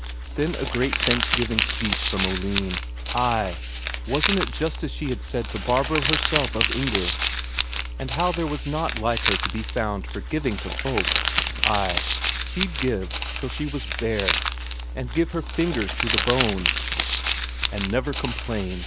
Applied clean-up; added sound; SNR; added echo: none; Crumpling, crinkling; -1 dB; none.